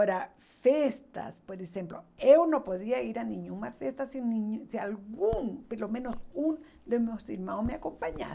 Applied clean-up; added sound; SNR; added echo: none; none; none; none.